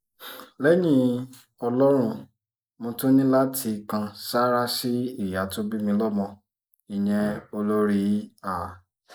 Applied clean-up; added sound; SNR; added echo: neural mask model Resemble Enhance denoiser.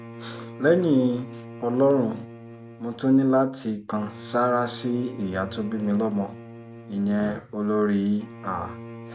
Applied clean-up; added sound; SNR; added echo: none; Bowed string instrument; 16 dB; none.